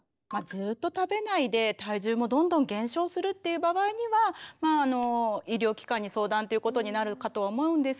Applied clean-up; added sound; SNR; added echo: neural mask model DeepFilterNet 3.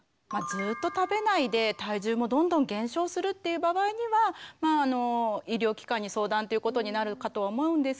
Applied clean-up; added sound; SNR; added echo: none; none; none; none.